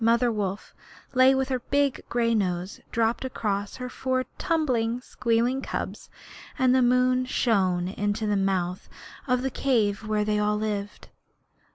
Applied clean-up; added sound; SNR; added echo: none; none; none; none.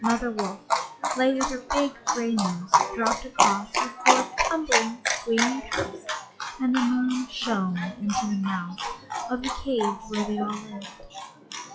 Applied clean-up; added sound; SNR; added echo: classical method log-MMSE.